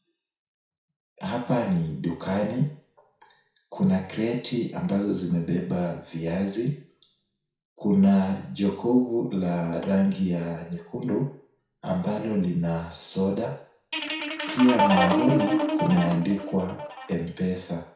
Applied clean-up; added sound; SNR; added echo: none; Guitar; 0 dB; reverberation time 0.6 s.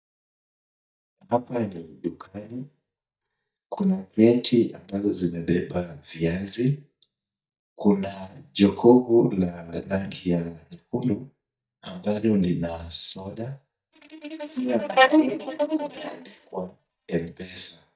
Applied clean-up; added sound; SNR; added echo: neural mask model DeepFilterNet 3.